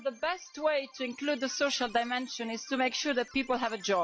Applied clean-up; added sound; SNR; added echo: classical method log-MMSE.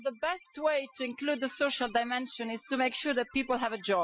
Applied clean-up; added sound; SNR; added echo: classical method Wiener filter.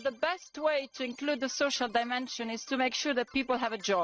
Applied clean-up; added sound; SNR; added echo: neural mask model RNNoise.